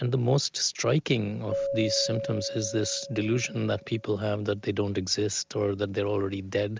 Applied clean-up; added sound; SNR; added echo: none; Keyboard (musical); 11 dB; none.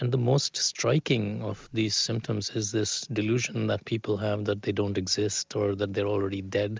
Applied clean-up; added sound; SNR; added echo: neural mask model Resemble Enhance denoiser.